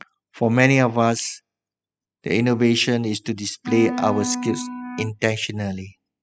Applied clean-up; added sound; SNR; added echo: classical method spectral subtraction.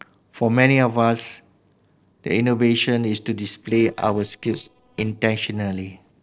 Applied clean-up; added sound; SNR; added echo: neural separator model SepFormer DNS4.